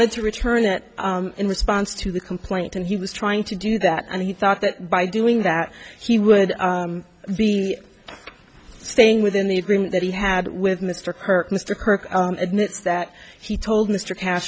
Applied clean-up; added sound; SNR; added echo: none; none; none; none.